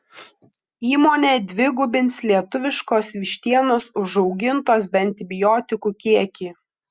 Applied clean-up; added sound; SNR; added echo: none; none; none; none.